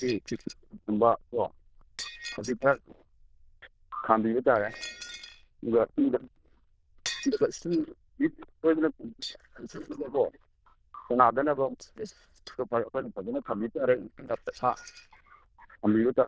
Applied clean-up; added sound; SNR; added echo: neural diffusion model UNIVERSE++.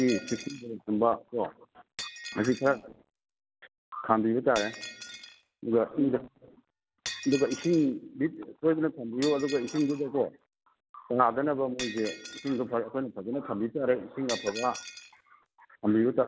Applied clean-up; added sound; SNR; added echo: none; Shatter; 16 dB; none.